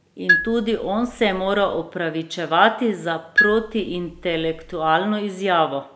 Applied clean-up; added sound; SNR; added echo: none; Marimba, xylophone; 3 dB; none.